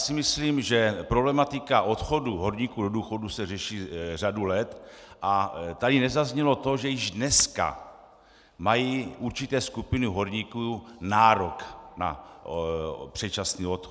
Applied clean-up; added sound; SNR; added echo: none; none; none; none.